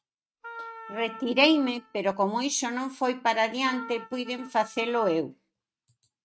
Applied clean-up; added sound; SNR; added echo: neural mask model RNNoise.